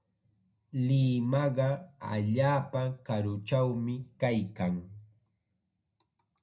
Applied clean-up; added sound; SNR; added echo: none; none; none; reverberation time 0.4 s.